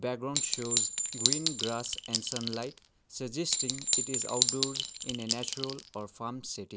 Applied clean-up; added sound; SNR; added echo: none; Chink, clink; -5 dB; none.